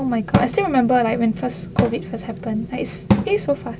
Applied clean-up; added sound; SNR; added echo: none; Cupboard open or close / Drawer open or close; 4 dB; none.